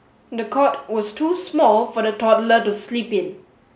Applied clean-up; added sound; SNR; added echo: none; none; none; none.